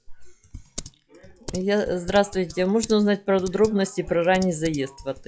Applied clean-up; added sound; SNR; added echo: classical method log-MMSE.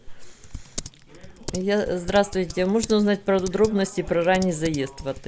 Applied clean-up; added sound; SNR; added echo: none; Typing; 14 dB; none.